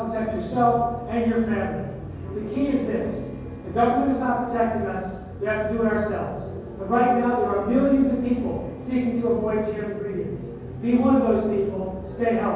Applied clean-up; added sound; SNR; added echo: none; Bowed string instrument; 19 dB; reverberation time 1.3 s.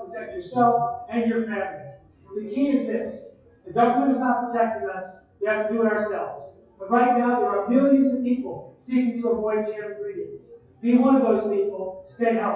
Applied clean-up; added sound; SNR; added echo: classical method WPE with log-MMSE.